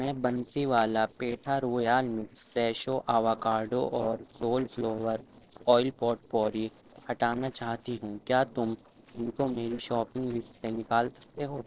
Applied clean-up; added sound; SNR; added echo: neural separator model SepFormer DNS4.